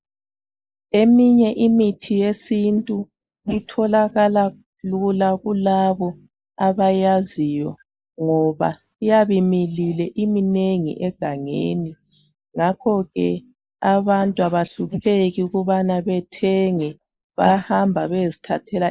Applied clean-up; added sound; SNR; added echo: neural mask model Resemble Enhance denoiser.